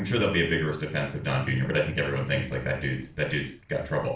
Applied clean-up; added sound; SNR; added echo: neural separator model SepFormer DNS4.